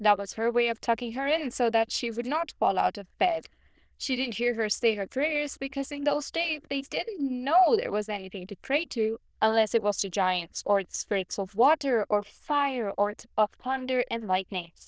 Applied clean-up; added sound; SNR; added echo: neural diffusion model UNIVERSE++.